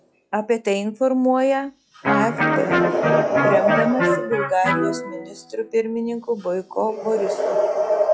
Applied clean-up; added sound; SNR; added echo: classical method log-MMSE.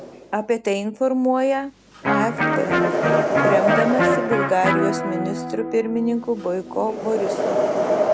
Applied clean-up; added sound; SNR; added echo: none; Wind + Electric guitar; -1 dB; none.